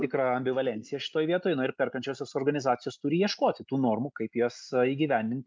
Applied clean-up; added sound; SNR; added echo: none; none; none; none.